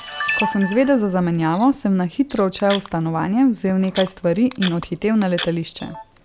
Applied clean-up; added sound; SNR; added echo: none; Camera; 12 dB; none.